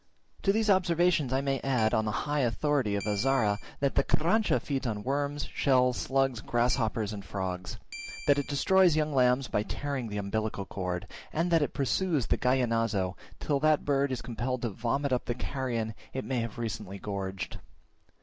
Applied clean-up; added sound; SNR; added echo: none; Keyboard (musical); 19 dB; none.